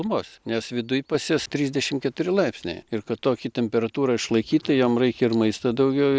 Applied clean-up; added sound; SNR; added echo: none; none; none; none.